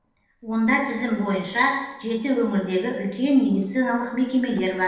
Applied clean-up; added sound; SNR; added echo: neural separator model SepFormer DNS4.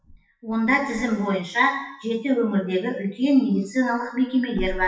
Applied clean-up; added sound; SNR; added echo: classical method WPE with log-MMSE.